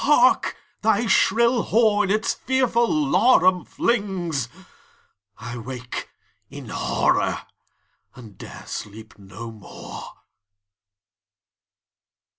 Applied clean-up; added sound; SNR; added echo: none; none; none; none.